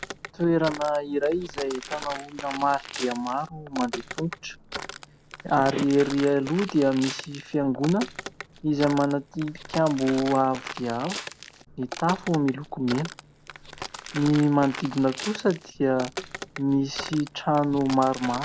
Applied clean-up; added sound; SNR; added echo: none; Walk, footsteps; 13 dB; none.